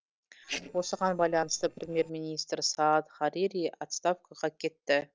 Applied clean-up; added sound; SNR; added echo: neural separator model SepFormer DNS4.